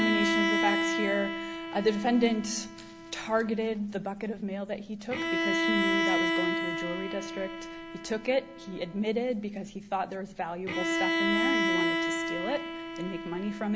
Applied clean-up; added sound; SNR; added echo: none; Bowed string instrument; -1 dB; none.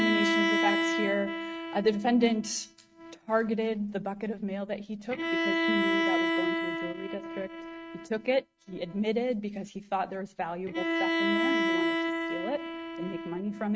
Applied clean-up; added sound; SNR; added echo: neural mask model RNNoise.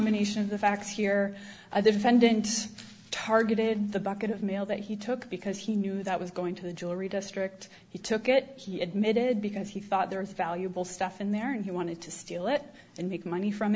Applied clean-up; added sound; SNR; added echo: none; none; none; none.